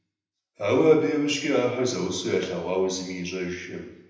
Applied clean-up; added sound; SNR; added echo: none; none; none; reverberation time 0.8 s.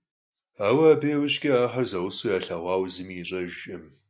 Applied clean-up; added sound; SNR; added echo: none; none; none; none.